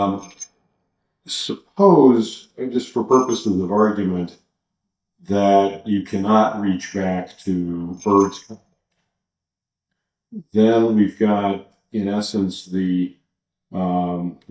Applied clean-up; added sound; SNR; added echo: neural mask model DeepFilterNet 3.